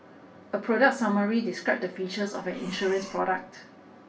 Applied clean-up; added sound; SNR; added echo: none; Breathing; 19 dB; reverberation time 0.3 s.